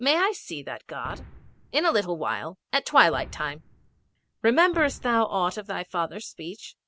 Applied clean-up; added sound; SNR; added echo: none; Boom; 19 dB; none.